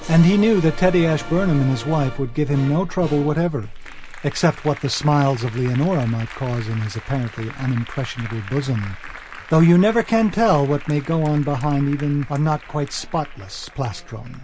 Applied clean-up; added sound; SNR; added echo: none; Applause; 18 dB; none.